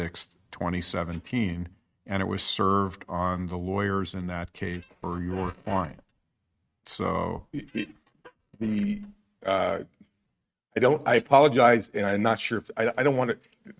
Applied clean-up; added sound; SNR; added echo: neural mask model RNNoise.